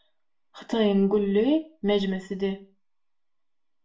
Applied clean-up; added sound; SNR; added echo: none; none; none; reverberation time 0.3 s.